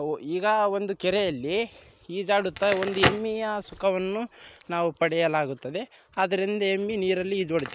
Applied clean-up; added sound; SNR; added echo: none; Crackle; 10 dB; none.